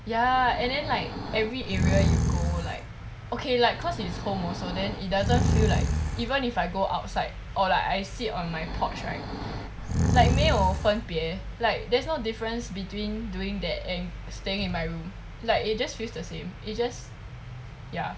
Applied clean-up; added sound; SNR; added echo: none; Breathing; -1 dB; none.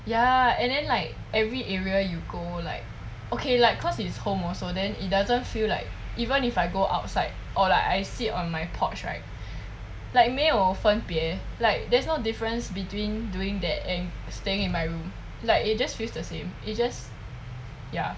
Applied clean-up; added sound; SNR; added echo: none; none; none; none.